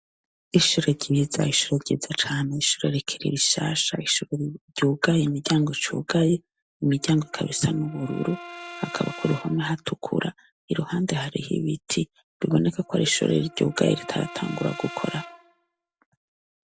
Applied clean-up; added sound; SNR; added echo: none; Brass instrument; 17 dB; none.